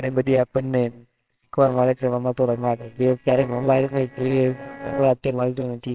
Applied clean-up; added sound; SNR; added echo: neural separator model SepFormer WHAMR!.